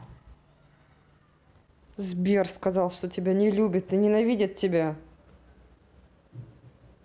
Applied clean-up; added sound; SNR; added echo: none; none; none; none.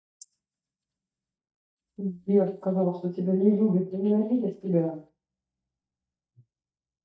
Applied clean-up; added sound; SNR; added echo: neural mask model DeepFilterNet 3.